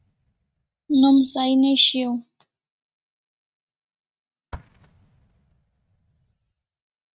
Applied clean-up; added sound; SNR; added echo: neural mask model RNNoise.